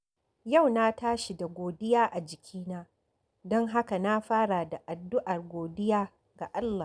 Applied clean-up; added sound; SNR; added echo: none; none; none; none.